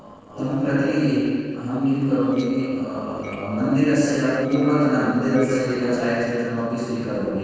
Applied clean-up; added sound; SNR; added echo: neural separator model SepFormer DNS4.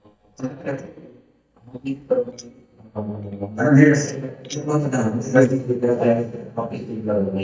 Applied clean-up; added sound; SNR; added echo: neural mask model DeepFilterNet 3.